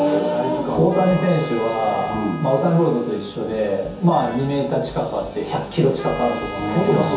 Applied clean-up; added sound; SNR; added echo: none; Trumpet; 17 dB; reverberation time 0.6 s.